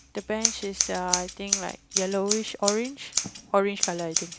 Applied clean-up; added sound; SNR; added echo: none; Scissors; 1 dB; none.